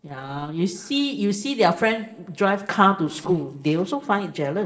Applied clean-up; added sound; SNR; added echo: neural separator model SepFormer DNS4.